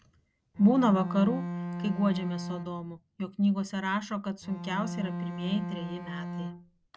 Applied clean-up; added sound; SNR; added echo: none; Bowed string instrument; 6 dB; none.